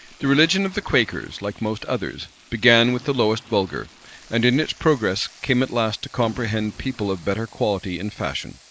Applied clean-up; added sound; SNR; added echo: neural mask model Resemble Enhance denoiser.